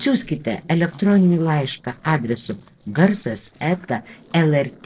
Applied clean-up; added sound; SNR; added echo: neural separator model SepFormer DNS4.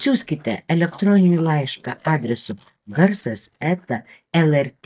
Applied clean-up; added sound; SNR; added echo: neural mask model DeepFilterNet 3.